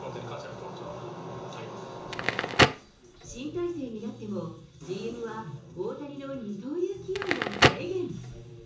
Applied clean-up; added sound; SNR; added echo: none; Crackle; -4 dB; reverberation time 0.7 s.